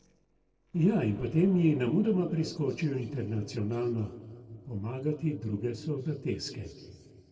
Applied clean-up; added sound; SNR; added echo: neural separator model SepFormer DNS4.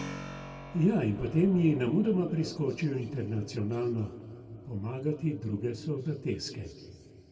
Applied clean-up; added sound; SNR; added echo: none; Keyboard (musical); 17 dB; reverberation time 2.2 s.